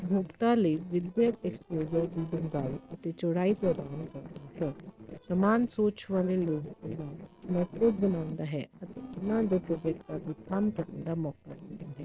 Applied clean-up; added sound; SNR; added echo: neural separator model SepFormer DNS4.